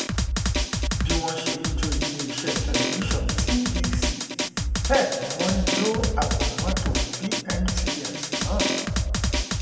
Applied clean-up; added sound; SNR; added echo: none; Drum; -5 dB; reverberation time 2.1 s.